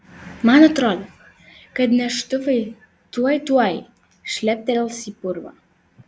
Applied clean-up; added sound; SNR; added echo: none; none; none; none.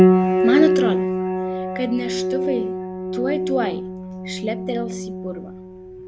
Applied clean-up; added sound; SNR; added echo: none; Piano; -5 dB; none.